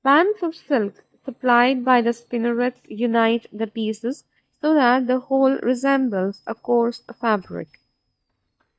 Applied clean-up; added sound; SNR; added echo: neural mask model DeepFilterNet 3.